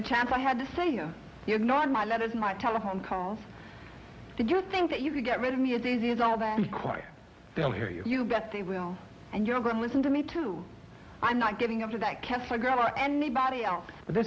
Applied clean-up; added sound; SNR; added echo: none; none; none; none.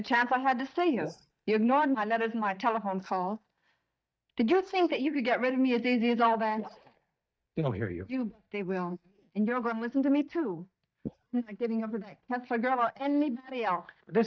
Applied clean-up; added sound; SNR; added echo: neural mask model DeepFilterNet 3.